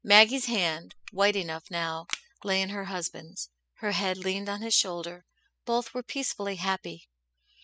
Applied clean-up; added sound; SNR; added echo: classical method spectral subtraction.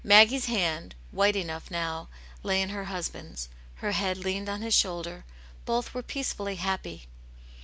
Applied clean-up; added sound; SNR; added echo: none; none; none; none.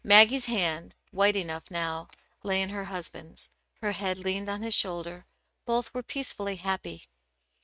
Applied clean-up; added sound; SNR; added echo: neural mask model RNNoise.